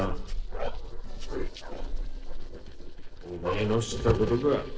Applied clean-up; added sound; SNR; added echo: neural separator model SepFormer DNS4.